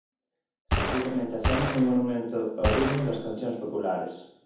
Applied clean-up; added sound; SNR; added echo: none; Gunshot, gunfire; 0 dB; reverberation time 0.7 s.